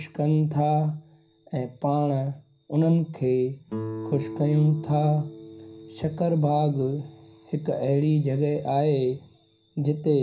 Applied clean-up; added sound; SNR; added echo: none; Guitar; 17 dB; reverberation time 0.4 s.